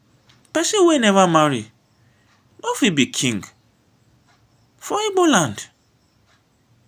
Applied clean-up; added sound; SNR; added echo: none; none; none; none.